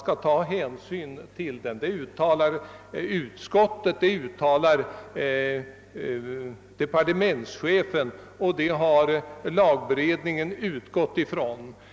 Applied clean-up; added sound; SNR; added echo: none; none; none; none.